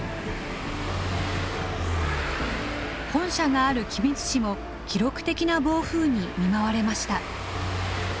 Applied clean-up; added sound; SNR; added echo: none; Car passing by / Engine; 5 dB; none.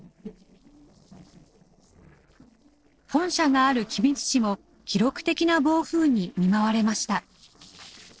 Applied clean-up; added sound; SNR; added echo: neural separator model SepFormer DNS4.